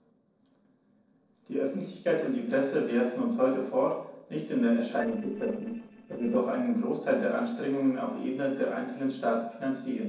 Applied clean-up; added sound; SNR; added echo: neural separator model SepFormer DNS4.